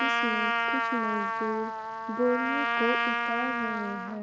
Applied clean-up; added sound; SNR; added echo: none; Trumpet; -4 dB; none.